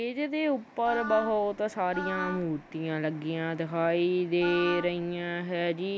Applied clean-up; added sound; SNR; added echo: none; Wind instrument, woodwind instrument; 8 dB; none.